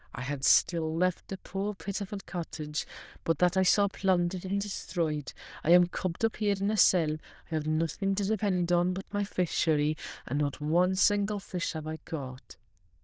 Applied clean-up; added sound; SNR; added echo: neural diffusion model UNIVERSE++.